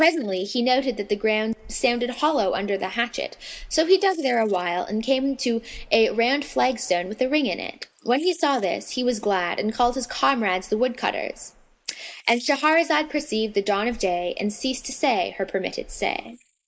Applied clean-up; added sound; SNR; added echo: neural mask model Resemble Enhance denoiser.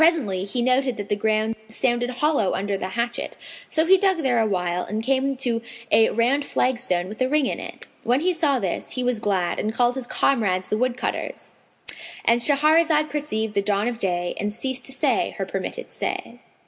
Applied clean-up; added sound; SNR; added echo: none; none; none; none.